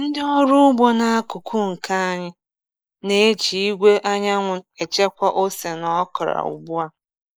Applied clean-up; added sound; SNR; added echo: neural mask model Resemble Enhance denoiser.